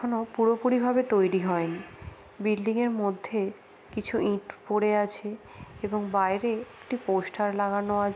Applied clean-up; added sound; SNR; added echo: none; none; none; none.